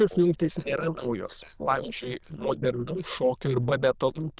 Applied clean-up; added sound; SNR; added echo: neural diffusion model UNIVERSE++.